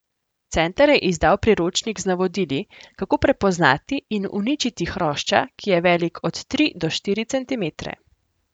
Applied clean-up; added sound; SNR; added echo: none; none; none; none.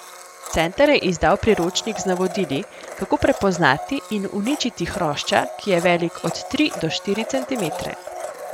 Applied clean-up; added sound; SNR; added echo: none; Domestic sounds, home sounds; 11 dB; none.